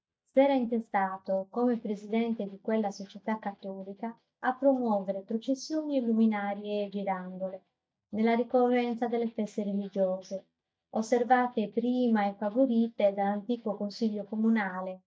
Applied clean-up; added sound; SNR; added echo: neural mask model DeepFilterNet 3.